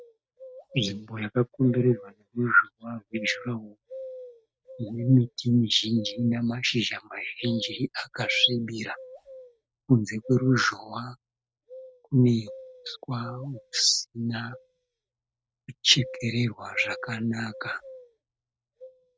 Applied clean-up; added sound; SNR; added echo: neural mask model RNNoise.